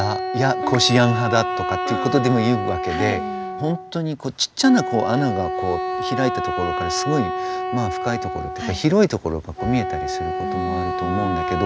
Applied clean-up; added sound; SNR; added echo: none; Wind instrument, woodwind instrument; 4 dB; none.